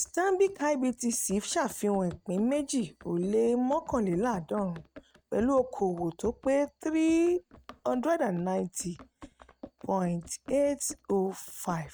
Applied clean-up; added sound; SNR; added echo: neural mask model RNNoise.